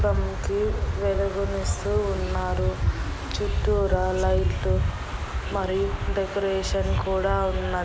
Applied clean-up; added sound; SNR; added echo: none; Wind; -1 dB; none.